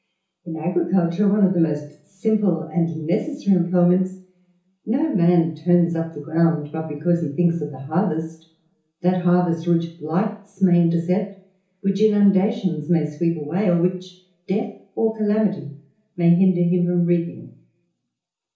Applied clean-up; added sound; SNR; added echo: none; none; none; reverberation time 0.7 s.